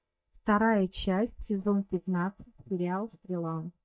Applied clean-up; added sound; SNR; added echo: neural mask model DeepFilterNet 3.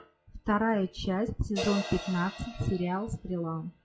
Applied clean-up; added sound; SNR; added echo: classical method WPE with log-MMSE.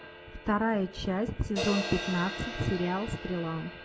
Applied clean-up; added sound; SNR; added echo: none; Crash cymbal; 8 dB; reverberation time 0.4 s.